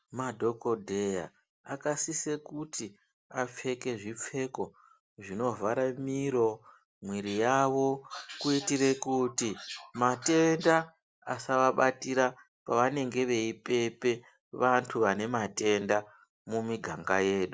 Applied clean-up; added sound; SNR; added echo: none; none; none; none.